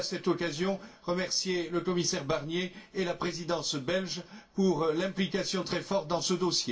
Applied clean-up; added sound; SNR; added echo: none; none; none; reverberation time 0.2 s.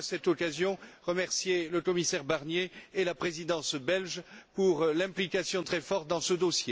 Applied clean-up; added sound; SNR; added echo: none; none; none; none.